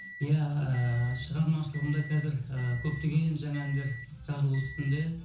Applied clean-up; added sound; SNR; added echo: none; Microwave oven; 17 dB; reverberation time 0.7 s.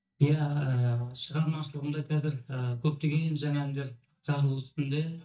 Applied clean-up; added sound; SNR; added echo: neural mask model DeepFilterNet 3.